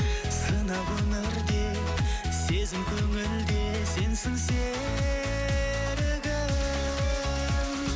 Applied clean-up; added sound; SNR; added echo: none; none; none; none.